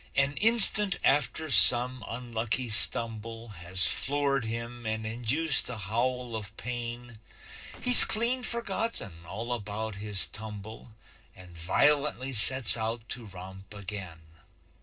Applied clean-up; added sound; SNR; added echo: neural separator model SepFormer DNS4.